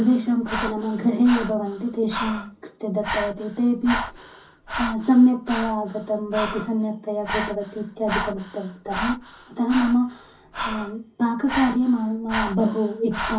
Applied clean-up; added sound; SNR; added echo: none; Breathing; 9 dB; reverberation time 0.5 s.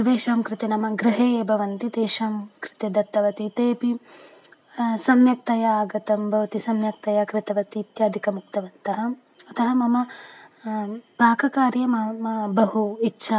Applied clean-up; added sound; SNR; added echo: none; none; none; none.